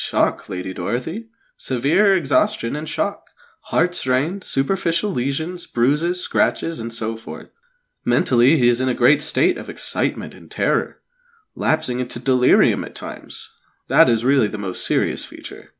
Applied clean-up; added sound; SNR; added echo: none; none; none; none.